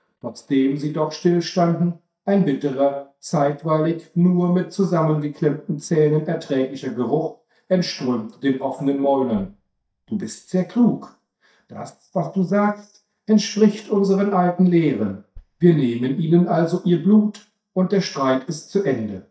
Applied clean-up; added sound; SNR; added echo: neural mask model DeepFilterNet 3.